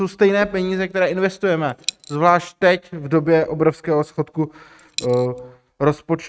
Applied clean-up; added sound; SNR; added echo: neural mask model RNNoise.